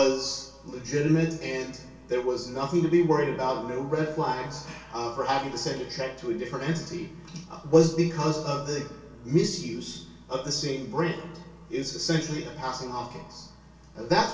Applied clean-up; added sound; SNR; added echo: none; none; none; reverberation time 0.2 s.